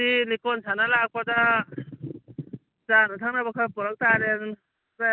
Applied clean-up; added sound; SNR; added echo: none; none; none; none.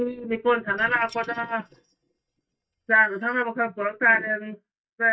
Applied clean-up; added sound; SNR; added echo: neural mask model DeepFilterNet 3.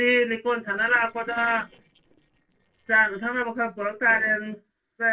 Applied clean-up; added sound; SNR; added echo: neural separator model SepFormer DNS4.